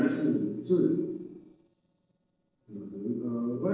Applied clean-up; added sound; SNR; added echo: neural separator model SepFormer DNS4.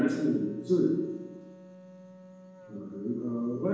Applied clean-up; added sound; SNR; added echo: none; Wind instrument, woodwind instrument; 19 dB; reverberation time 1.2 s.